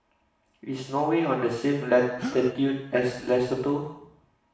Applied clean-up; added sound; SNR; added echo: none; Gasp; 13 dB; reverberation time 0.7 s.